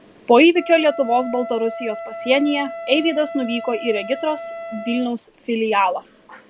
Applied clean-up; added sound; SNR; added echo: none; Wind instrument, woodwind instrument; 13 dB; none.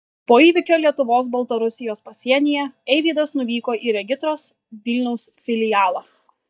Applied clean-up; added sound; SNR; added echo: neural mask model DeepFilterNet 3.